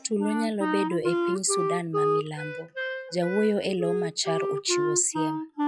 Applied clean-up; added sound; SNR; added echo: classical method log-MMSE.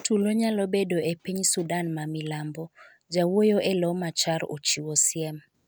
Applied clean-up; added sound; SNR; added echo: none; none; none; none.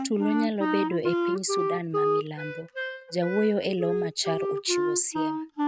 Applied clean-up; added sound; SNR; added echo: neural mask model RNNoise.